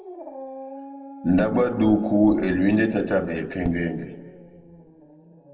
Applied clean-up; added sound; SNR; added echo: none; Dog; 17 dB; reverberation time 1.4 s.